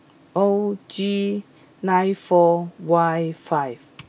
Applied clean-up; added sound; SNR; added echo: none; none; none; none.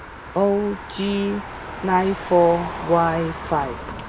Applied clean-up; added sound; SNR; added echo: none; Motor vehicle (road); 11 dB; none.